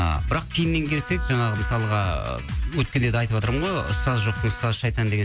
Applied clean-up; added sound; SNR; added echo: none; Wind instrument, woodwind instrument; 15 dB; none.